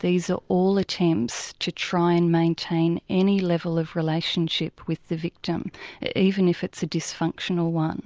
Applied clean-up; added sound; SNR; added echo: none; none; none; none.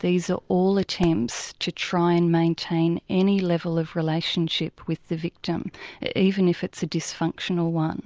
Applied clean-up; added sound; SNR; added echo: none; Fireworks; 17 dB; none.